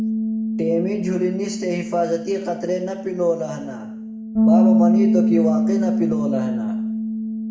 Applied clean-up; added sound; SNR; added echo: none; Bass guitar; -4 dB; reverberation time 0.7 s.